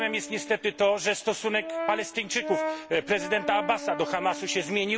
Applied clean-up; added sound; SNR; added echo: none; Brass instrument; 9 dB; none.